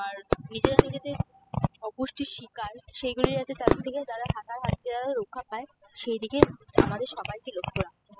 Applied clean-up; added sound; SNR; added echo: classical method spectral subtraction.